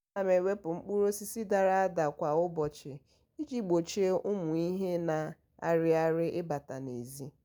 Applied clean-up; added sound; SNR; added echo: none; none; none; none.